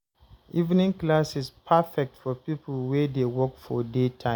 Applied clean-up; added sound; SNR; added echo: none; none; none; none.